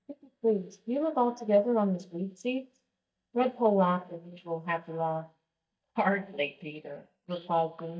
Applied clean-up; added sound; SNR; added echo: neural mask model DeepFilterNet 3.